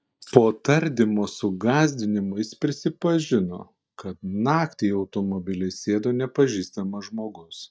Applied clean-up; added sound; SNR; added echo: neural mask model DeepFilterNet 3.